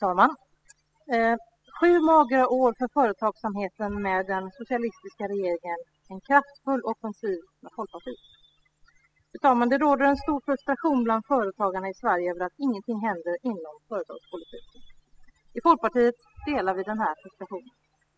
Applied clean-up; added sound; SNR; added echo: classical method spectral subtraction.